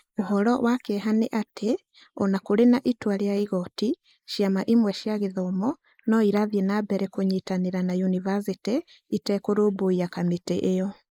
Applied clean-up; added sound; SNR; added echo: neural mask model Resemble Enhance denoiser.